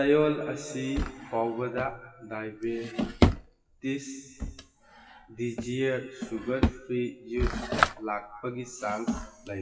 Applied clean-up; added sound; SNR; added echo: classical method WPE with log-MMSE.